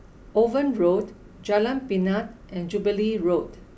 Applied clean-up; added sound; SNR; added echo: none; none; none; none.